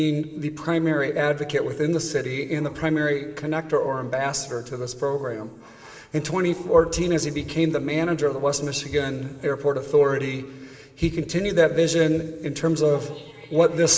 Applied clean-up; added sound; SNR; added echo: none; none; none; reverberation time 2.2 s.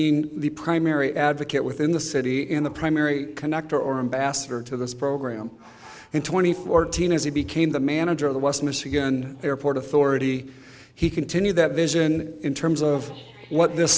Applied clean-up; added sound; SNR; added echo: none; none; none; none.